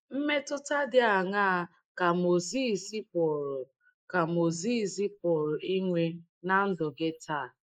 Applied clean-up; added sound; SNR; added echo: neural mask model Resemble Enhance denoiser.